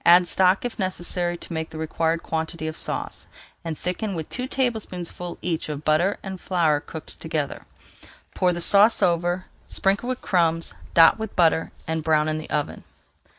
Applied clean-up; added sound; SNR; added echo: none; none; none; none.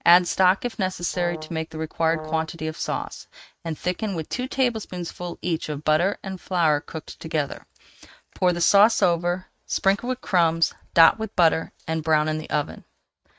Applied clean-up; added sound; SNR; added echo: neural mask model RNNoise.